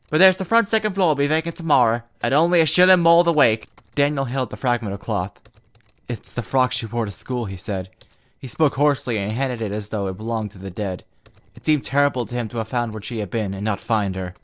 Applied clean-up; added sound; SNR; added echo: neural separator model SepFormer DNS4.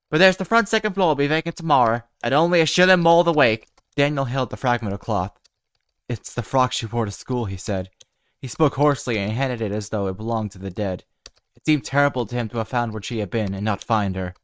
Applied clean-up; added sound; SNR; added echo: neural mask model RNNoise.